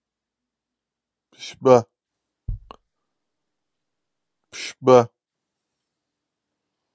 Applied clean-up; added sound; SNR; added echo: none; Bass drum; 15 dB; none.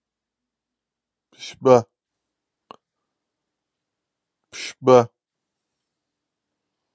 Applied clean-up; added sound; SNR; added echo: none; none; none; none.